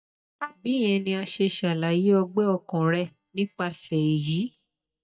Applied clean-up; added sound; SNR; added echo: neural mask model DeepFilterNet 3.